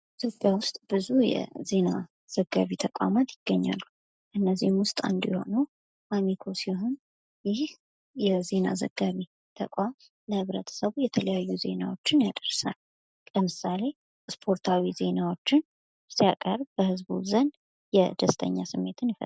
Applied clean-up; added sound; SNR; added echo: none; none; none; none.